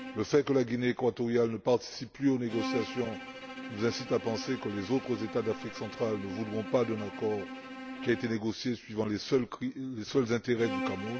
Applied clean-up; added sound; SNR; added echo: none; Bowed string instrument; 11 dB; none.